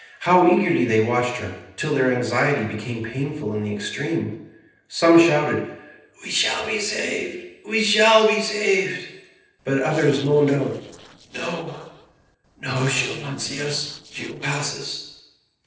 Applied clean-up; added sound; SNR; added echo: neural separator model SepFormer DNS4.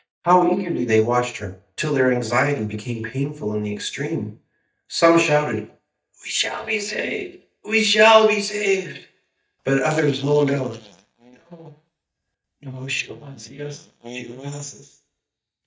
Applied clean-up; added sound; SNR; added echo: neural mask model DeepFilterNet 3.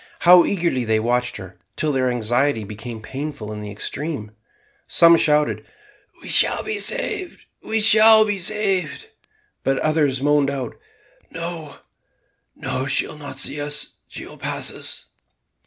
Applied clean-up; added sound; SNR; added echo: none; none; none; none.